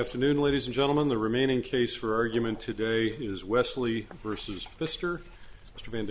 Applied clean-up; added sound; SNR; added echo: none; none; none; none.